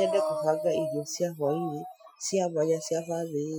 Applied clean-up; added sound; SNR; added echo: classical method Wiener filter.